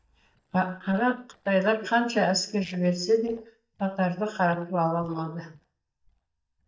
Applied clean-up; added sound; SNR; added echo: neural mask model DeepFilterNet 3.